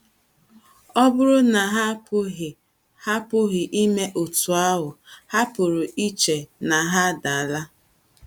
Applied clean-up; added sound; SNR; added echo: none; none; none; none.